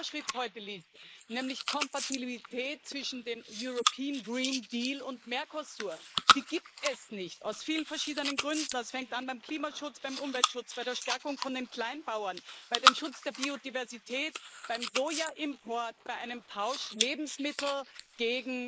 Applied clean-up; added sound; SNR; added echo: neural mask model Resemble Enhance denoiser.